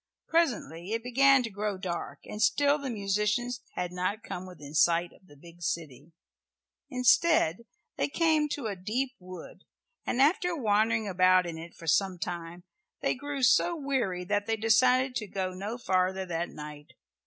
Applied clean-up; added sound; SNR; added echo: none; none; none; none.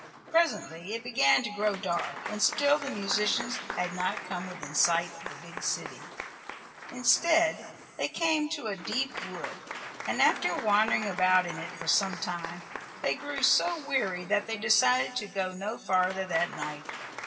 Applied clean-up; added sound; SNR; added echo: none; Applause / Crowd; 11 dB; reverberation time 2.1 s.